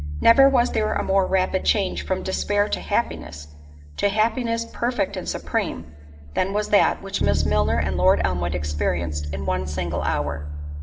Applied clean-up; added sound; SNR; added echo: none; Bass guitar; 5 dB; reverberation time 1.4 s.